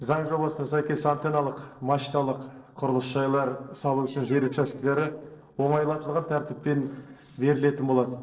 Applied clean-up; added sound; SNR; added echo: neural separator model SepFormer DNS4.